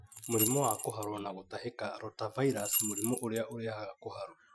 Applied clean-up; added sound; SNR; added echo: classical method Wiener filter.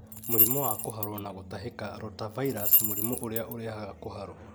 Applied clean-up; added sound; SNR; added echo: none; Rattle / Keys jangling; -5 dB; none.